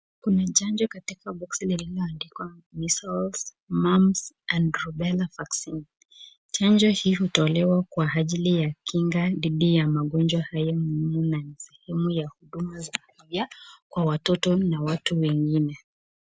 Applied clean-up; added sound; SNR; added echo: none; none; none; none.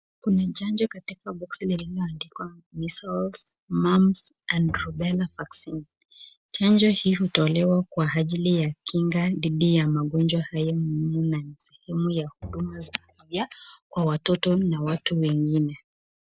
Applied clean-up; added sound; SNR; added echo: neural separator model SepFormer DNS4.